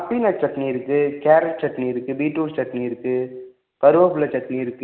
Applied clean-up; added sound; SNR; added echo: none; none; none; none.